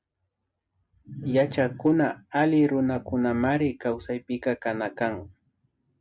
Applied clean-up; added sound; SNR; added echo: none; none; none; none.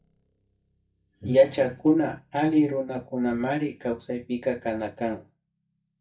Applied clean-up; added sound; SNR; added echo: neural mask model DeepFilterNet 3.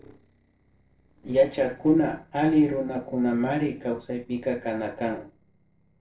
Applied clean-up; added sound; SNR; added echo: neural separator model SepFormer DNS4.